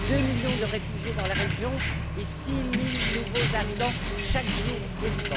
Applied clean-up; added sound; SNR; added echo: none; Keys jangling + Accelerating, revving, vroom; -3 dB; none.